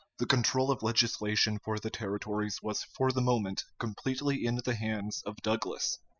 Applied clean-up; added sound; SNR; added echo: classical method spectral subtraction.